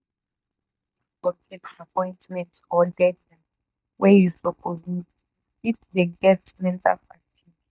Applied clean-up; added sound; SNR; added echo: neural mask model DeepFilterNet 3.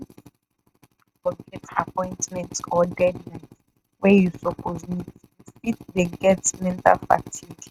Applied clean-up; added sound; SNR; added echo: neural mask model RNNoise.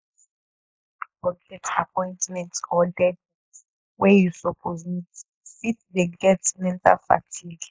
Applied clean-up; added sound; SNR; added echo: neural mask model Resemble Enhance denoiser.